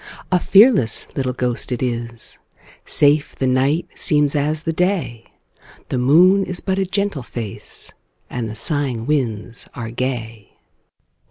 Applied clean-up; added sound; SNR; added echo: none; none; none; none.